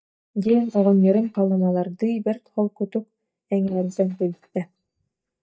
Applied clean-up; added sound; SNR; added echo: neural mask model DeepFilterNet 3.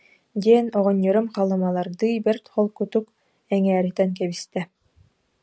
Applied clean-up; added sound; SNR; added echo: none; none; none; none.